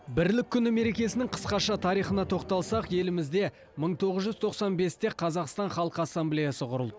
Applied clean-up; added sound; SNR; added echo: none; none; none; none.